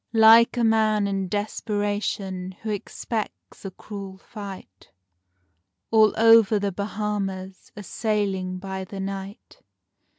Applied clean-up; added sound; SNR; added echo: none; none; none; none.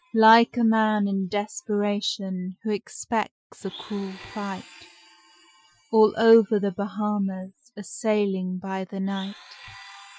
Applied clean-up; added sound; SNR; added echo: classical method Wiener filter.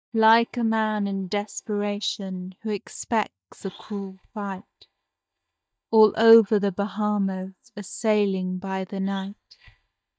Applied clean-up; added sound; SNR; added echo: neural mask model DeepFilterNet 3.